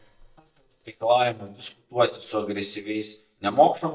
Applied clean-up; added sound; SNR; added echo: neural mask model DeepFilterNet 3.